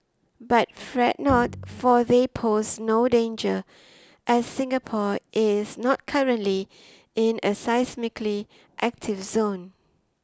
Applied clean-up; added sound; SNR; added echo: none; Bowed string instrument; 13 dB; none.